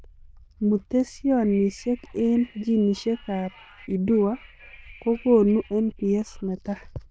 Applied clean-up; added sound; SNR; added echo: neural diffusion model UNIVERSE++.